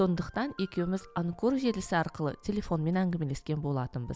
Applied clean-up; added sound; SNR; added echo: none; none; none; none.